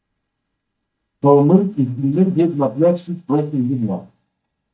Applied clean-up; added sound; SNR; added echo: neural mask model DeepFilterNet 3.